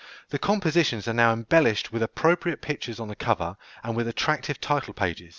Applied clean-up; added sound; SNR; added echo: none; none; none; none.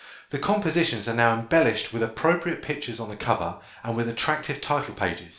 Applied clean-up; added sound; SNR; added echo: none; none; none; reverberation time 0.4 s.